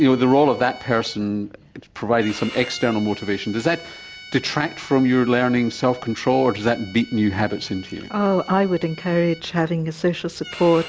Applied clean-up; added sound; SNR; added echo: none; Bowed string instrument; 20 dB; none.